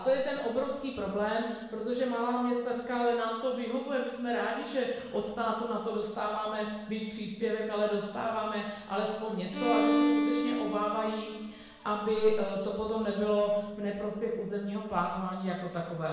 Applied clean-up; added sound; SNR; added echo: none; Bowed string instrument; 1 dB; reverberation time 0.9 s.